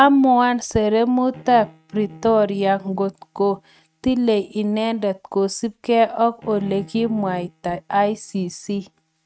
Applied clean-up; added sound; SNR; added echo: neural mask model RNNoise.